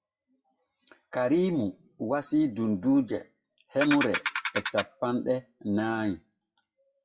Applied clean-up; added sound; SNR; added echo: classical method WPE with log-MMSE.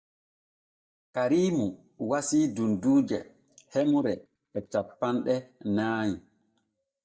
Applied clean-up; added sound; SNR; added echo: neural mask model DeepFilterNet 3.